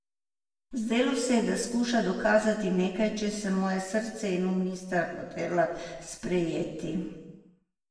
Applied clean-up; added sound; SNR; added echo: none; none; none; reverberation time 1.1 s.